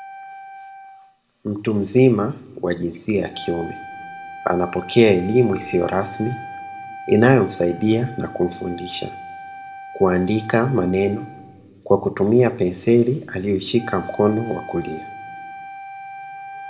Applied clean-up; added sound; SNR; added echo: none; Wind instrument, woodwind instrument; 16 dB; reverberation time 0.8 s.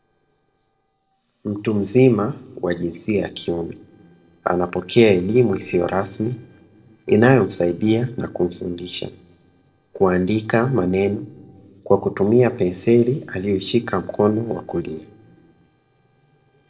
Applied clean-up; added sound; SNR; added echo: neural separator model SepFormer DNS4.